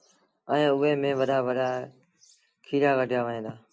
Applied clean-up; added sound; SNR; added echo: none; none; none; none.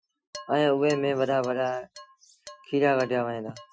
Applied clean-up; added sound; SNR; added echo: classical method Wiener filter.